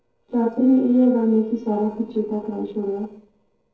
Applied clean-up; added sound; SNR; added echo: neural separator model SepFormer DNS4.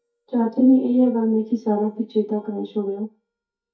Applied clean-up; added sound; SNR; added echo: neural mask model DeepFilterNet 3.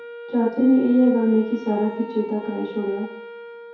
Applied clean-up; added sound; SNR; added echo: none; Wind instrument, woodwind instrument; 15 dB; reverberation time 2.4 s.